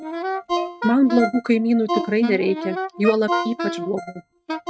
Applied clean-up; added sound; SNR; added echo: neural mask model RNNoise.